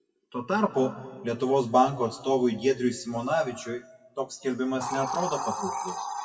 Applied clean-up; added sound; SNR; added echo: classical method WPE with log-MMSE.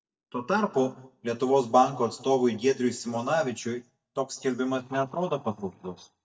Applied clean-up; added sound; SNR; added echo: neural mask model DeepFilterNet 3.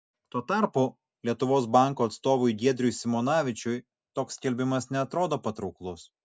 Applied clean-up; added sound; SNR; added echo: none; none; none; none.